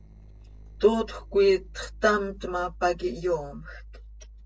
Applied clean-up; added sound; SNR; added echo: neural separator model SepFormer DNS4.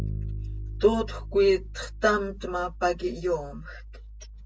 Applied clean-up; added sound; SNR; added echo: none; Bass guitar; 9 dB; none.